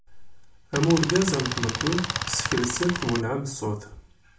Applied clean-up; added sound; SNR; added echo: none; Tools; 3 dB; reverberation time 0.4 s.